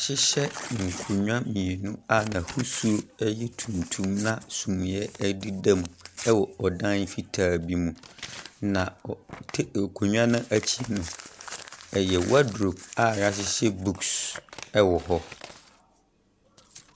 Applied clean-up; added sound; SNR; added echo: none; Crumpling, crinkling / Tearing; 16 dB; none.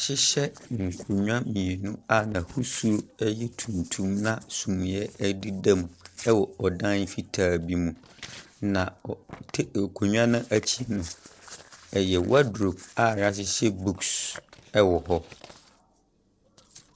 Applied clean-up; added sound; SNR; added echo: neural separator model SepFormer DNS4.